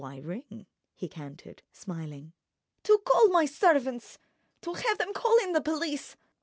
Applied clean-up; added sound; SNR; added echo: none; none; none; none.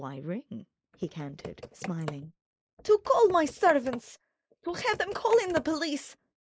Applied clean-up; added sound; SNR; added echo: neural mask model Resemble Enhance denoiser.